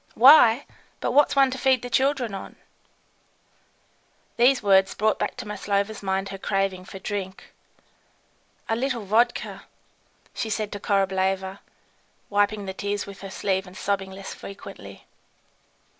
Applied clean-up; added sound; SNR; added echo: none; none; none; none.